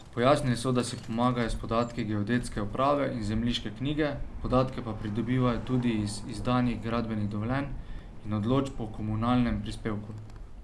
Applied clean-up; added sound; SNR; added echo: none; Bird; 11 dB; none.